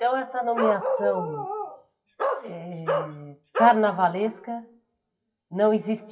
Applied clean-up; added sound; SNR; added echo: classical method WPE with log-MMSE.